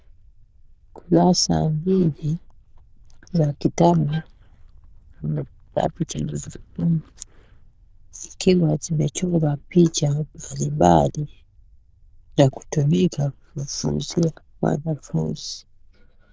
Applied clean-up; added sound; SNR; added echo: neural diffusion model UNIVERSE++.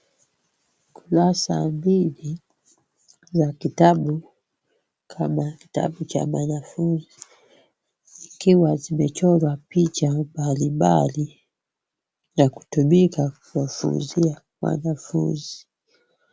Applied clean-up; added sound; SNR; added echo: none; none; none; none.